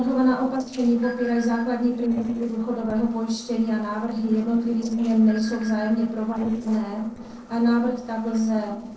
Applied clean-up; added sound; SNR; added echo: neural separator model SepFormer DNS4.